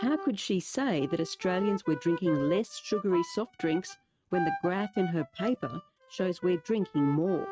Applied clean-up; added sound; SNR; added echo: neural mask model RNNoise.